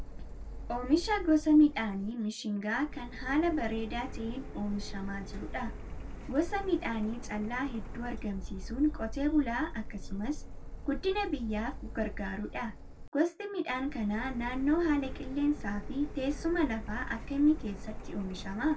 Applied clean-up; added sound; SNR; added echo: none; Printer; 8 dB; reverberation time 0.2 s.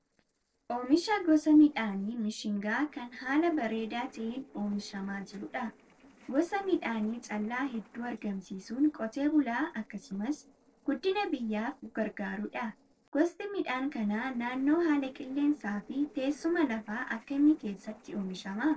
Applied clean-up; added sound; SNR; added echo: neural separator model SepFormer DNS4.